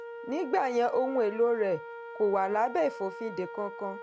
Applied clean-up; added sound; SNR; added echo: none; Wind instrument, woodwind instrument; 12 dB; none.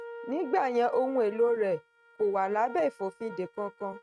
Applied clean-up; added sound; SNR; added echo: neural mask model RNNoise.